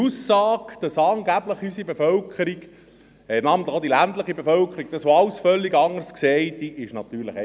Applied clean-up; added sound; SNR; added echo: none; none; none; none.